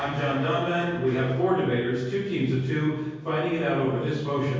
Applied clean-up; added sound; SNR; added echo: none; none; none; reverberation time 1.3 s.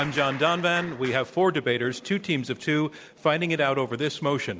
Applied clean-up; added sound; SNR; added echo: none; none; none; none.